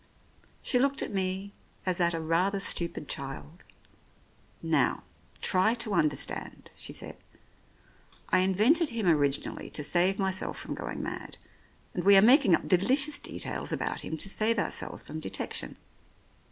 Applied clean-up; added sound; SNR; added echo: none; none; none; none.